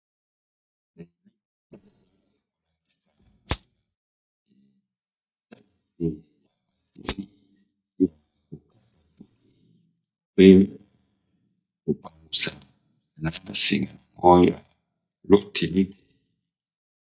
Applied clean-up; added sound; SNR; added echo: neural mask model DeepFilterNet 3.